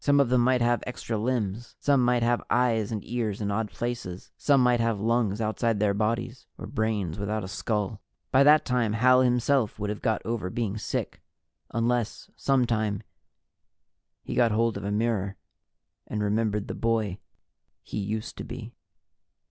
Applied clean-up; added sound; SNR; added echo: none; none; none; none.